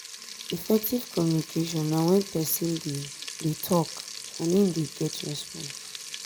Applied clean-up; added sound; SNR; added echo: none; Frying (food); 12 dB; none.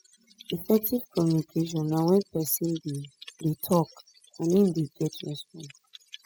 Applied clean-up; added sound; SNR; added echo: classical method spectral subtraction.